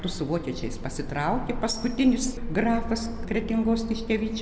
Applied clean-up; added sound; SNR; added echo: none; none; none; none.